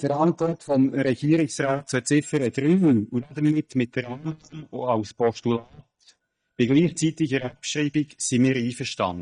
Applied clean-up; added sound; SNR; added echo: neural mask model DeepFilterNet 3.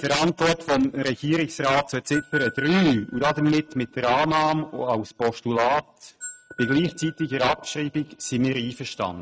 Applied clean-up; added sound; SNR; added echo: neural mask model RNNoise.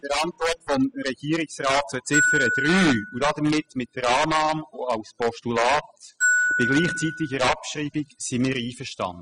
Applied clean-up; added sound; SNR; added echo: classical method spectral subtraction.